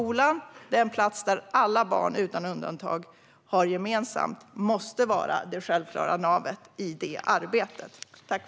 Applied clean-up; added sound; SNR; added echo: none; none; none; none.